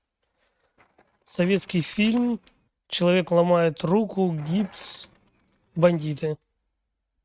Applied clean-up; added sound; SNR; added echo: neural mask model RNNoise.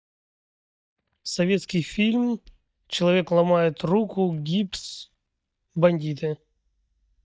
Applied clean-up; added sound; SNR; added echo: neural mask model DeepFilterNet 3.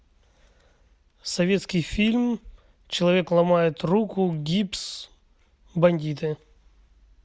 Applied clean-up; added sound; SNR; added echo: none; none; none; none.